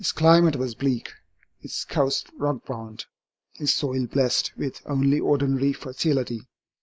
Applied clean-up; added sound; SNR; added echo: neural mask model Resemble Enhance denoiser.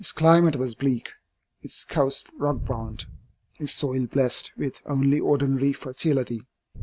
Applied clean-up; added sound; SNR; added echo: neural mask model RNNoise.